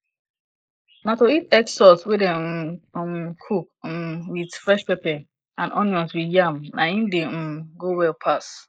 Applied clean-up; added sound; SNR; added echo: neural mask model Resemble Enhance denoiser.